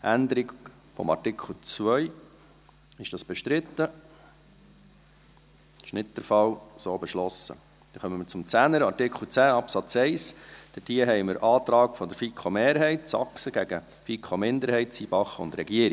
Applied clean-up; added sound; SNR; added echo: none; none; none; none.